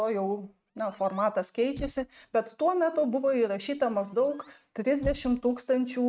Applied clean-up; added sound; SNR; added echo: neural mask model RNNoise.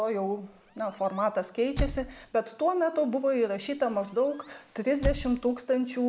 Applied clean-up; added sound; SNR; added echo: none; Squeak / Slam; 9 dB; none.